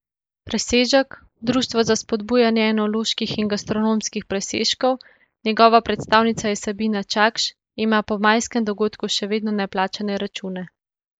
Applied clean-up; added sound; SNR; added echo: neural mask model Resemble Enhance denoiser.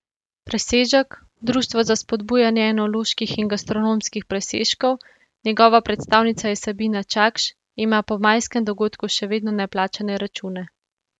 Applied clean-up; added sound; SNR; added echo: neural mask model RNNoise.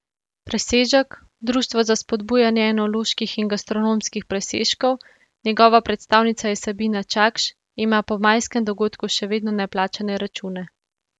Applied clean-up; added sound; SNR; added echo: none; none; none; none.